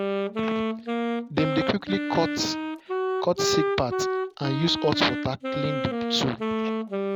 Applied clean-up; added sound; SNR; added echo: none; Wind instrument, woodwind instrument; 0 dB; none.